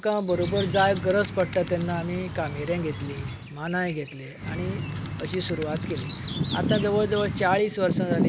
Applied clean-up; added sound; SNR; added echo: none; Bird vocalization, bird call, bird song + Bird; 4 dB; none.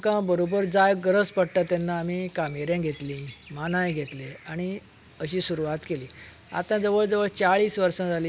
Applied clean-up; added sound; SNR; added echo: none; none; none; none.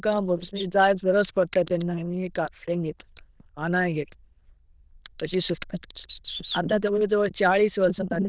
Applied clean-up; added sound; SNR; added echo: neural diffusion model UNIVERSE++.